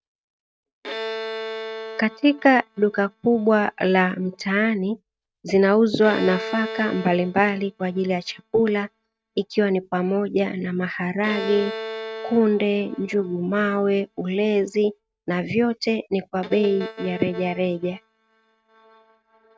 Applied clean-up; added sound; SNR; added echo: neural mask model RNNoise.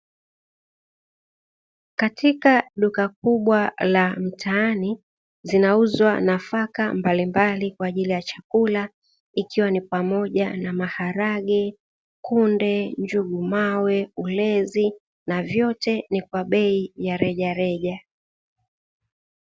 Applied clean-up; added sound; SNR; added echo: none; none; none; none.